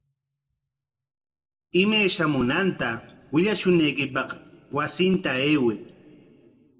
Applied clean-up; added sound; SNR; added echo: none; none; none; reverberation time 1.0 s.